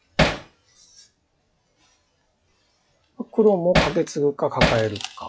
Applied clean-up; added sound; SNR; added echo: classical method log-MMSE.